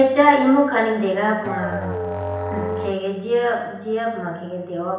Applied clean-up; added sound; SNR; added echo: none; Musical instrument; 8 dB; reverberation time 0.9 s.